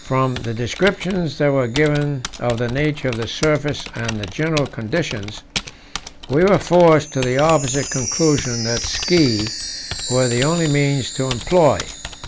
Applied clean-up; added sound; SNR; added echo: none; Typing + Chime; 10 dB; none.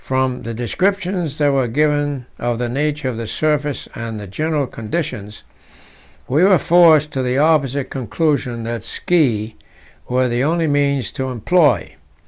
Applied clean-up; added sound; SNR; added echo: none; none; none; none.